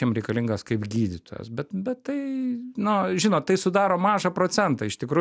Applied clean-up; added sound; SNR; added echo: none; none; none; none.